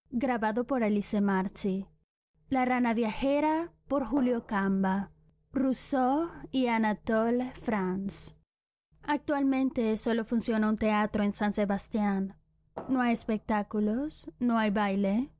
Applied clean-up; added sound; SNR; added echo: neural separator model SepFormer DNS4.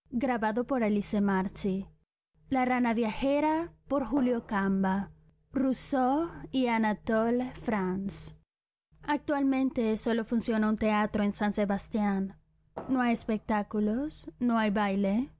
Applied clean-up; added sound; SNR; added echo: none; Fireworks; 17 dB; none.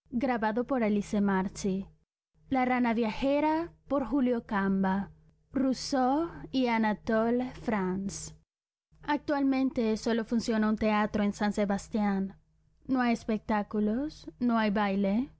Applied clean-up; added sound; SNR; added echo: none; none; none; none.